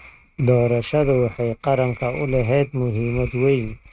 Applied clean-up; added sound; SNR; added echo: neural mask model RNNoise.